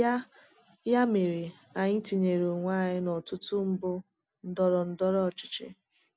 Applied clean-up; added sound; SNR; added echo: none; none; none; none.